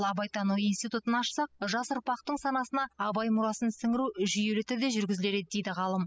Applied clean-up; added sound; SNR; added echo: classical method spectral subtraction.